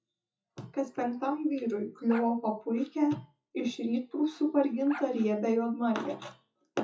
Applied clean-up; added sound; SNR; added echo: classical method WPE with log-MMSE.